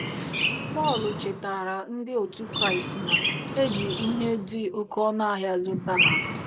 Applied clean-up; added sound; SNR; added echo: none; Chirp, tweet; 1 dB; none.